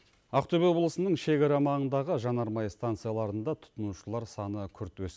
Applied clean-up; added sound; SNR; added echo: none; none; none; none.